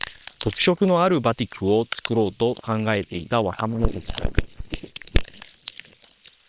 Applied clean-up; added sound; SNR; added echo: neural separator model SepFormer WHAM!.